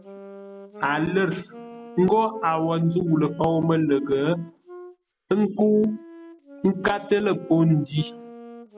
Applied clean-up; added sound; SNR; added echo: none; Wind instrument, woodwind instrument; 19 dB; none.